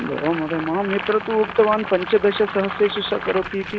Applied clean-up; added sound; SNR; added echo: none; Boiling; 10 dB; none.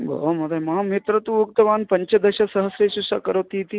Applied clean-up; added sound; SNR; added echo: none; none; none; none.